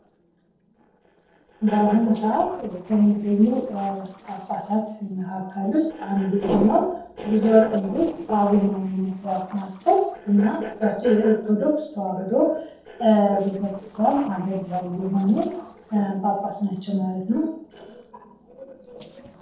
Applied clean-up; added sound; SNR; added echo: neural separator model SepFormer DNS4.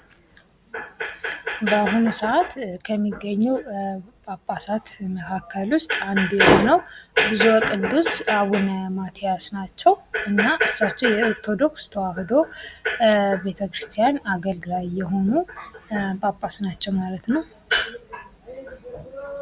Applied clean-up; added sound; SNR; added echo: none; none; none; none.